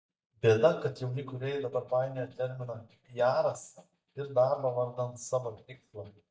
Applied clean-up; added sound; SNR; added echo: neural mask model DeepFilterNet 3.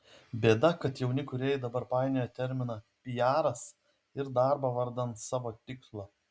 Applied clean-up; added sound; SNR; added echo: none; none; none; none.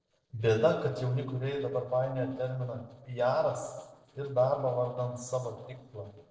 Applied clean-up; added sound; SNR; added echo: neural separator model SepFormer DNS4.